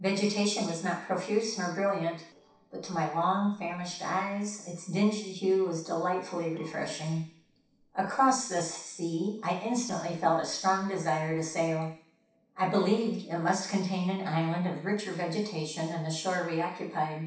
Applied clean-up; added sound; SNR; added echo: neural separator model SepFormer DNS4.